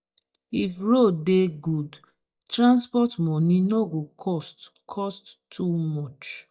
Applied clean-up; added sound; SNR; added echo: neural mask model DeepFilterNet 3.